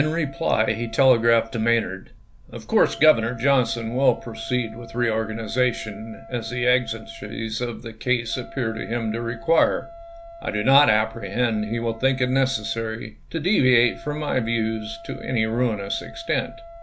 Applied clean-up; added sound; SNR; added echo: none; Wind instrument, woodwind instrument; 19 dB; none.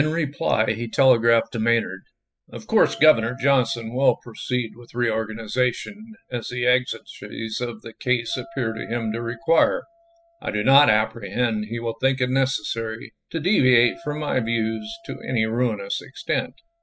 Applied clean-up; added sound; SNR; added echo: classical method spectral subtraction.